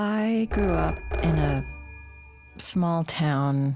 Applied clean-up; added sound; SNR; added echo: none; Telephone; 6 dB; none.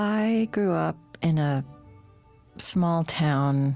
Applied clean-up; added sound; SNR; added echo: none; none; none; none.